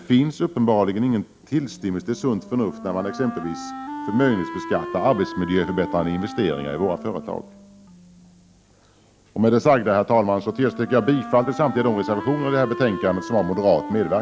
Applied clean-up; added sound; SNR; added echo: none; Wind instrument, woodwind instrument; 13 dB; none.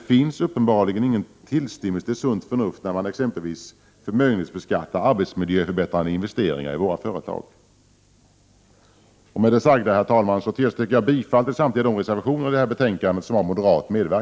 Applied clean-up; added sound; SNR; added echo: none; none; none; none.